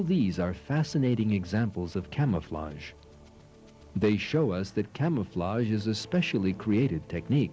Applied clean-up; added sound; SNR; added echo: none; none; none; none.